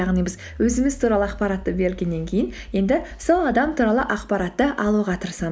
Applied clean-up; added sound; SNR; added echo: none; Accelerating, revving, vroom; 15 dB; none.